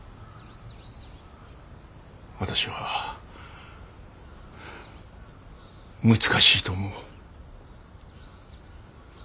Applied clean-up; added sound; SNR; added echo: none; none; none; none.